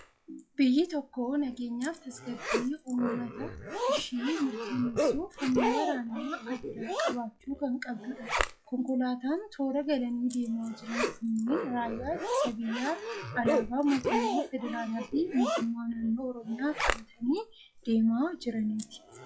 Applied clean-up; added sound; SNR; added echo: classical method log-MMSE.